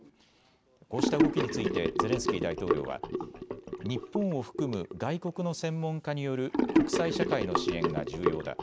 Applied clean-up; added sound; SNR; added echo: none; Sink (filling or washing) / Gurgling; -2 dB; none.